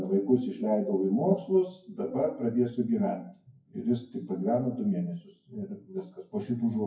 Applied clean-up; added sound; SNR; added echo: classical method WPE with log-MMSE.